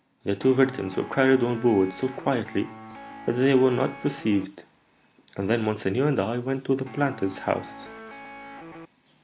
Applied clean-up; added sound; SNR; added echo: none; Guitar; 16 dB; none.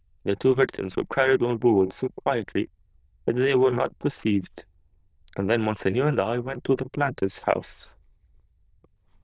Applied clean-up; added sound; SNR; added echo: neural diffusion model UNIVERSE++.